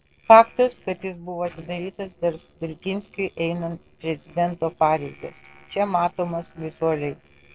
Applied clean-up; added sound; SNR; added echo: neural separator model SepFormer DNS4.